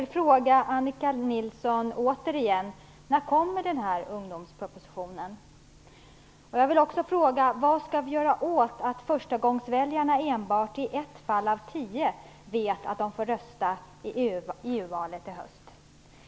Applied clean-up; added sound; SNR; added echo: none; none; none; none.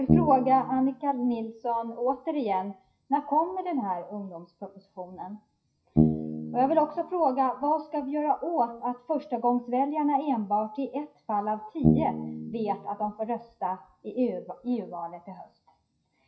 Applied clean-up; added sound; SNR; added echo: classical method WPE with log-MMSE.